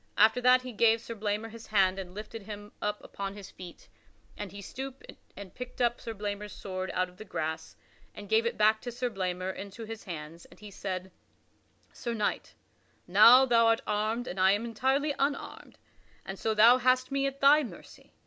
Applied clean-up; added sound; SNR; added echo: none; none; none; none.